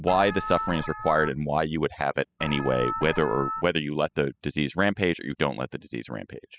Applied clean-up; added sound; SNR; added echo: classical method spectral subtraction.